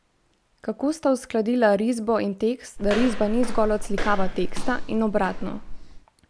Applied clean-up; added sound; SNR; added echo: none; Walk, footsteps; 1 dB; none.